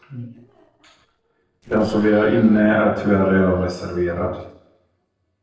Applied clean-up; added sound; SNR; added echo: neural separator model SepFormer DNS4.